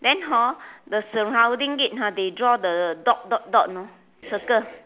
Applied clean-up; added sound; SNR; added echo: none; none; none; none.